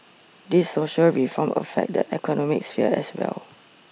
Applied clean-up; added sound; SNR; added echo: none; none; none; none.